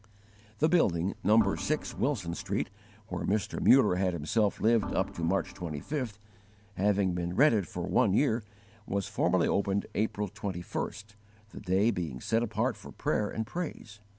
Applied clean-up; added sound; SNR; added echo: none; Organ; 11 dB; none.